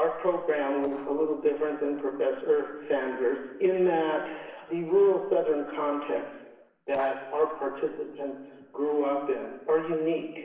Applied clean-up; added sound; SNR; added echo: neural separator model SepFormer DNS4.